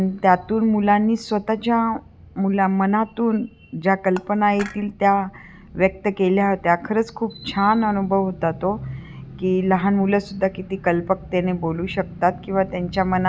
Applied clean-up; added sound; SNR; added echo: none; Dishes, pots, and pans / Chink, clink; 17 dB; none.